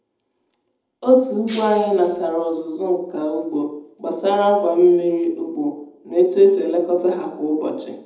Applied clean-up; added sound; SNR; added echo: none; Shatter; 16 dB; reverberation time 0.8 s.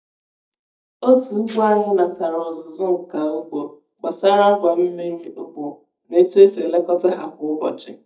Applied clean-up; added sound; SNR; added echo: neural mask model DeepFilterNet 3.